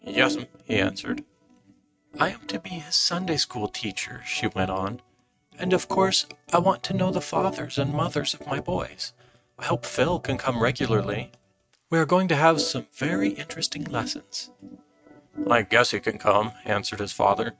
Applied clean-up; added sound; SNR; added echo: neural mask model RNNoise.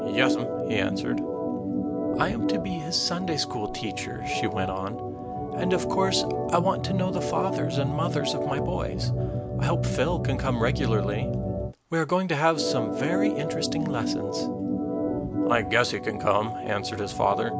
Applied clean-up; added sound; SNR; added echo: none; Organ; 0 dB; none.